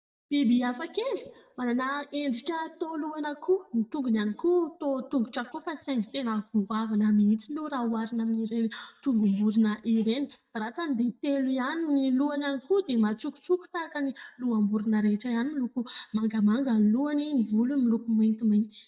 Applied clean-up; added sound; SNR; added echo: neural mask model DeepFilterNet 3.